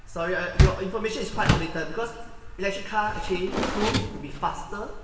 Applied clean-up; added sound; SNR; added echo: none; Door; -1 dB; reverberation time 1.4 s.